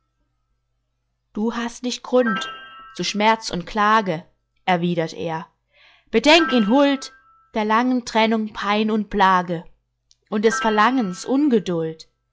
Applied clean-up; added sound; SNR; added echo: classical method log-MMSE.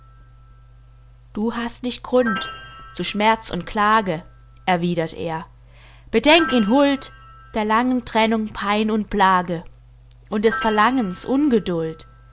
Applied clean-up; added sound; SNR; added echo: none; Piano; 16 dB; none.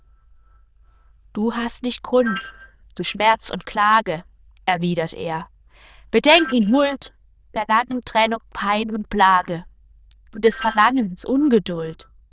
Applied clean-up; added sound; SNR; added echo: neural diffusion model UNIVERSE++.